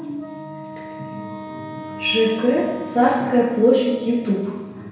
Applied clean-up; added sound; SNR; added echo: none; Wind instrument, woodwind instrument; 14 dB; reverberation time 1.0 s.